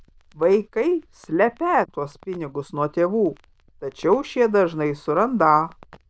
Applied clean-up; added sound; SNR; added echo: neural diffusion model UNIVERSE++.